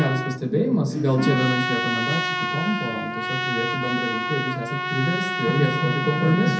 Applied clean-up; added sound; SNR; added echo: none; Trumpet; 3 dB; reverberation time 0.3 s.